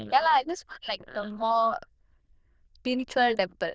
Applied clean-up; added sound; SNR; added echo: neural diffusion model UNIVERSE++.